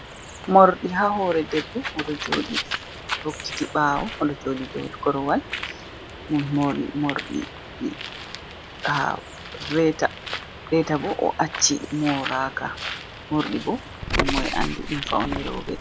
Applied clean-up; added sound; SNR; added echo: none; Bird; 7 dB; none.